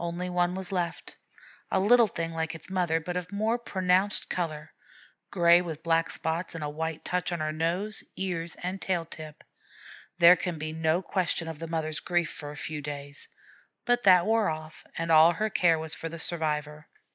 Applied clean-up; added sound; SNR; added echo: neural mask model Resemble Enhance denoiser.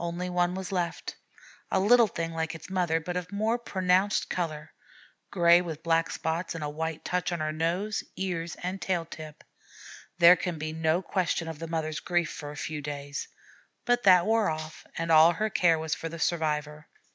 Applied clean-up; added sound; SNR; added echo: none; none; none; none.